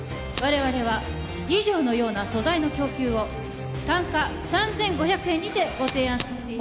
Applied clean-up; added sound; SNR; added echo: none; Rattle (instrument); 0 dB; none.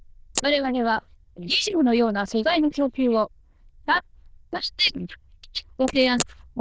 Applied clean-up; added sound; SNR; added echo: neural diffusion model UNIVERSE++.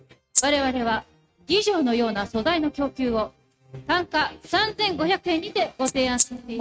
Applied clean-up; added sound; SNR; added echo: neural mask model RNNoise.